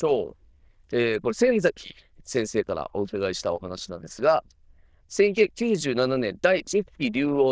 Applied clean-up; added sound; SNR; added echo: neural diffusion model UNIVERSE++.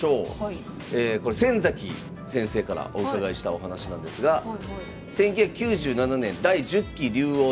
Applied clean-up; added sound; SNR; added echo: none; Bird vocalization, bird call, bird song; 15 dB; none.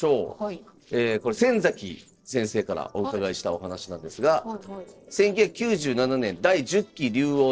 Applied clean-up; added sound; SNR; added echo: neural separator model SepFormer DNS4.